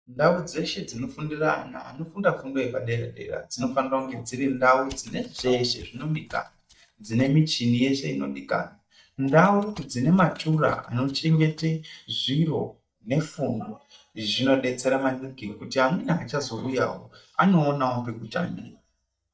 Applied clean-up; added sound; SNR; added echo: neural mask model DeepFilterNet 3.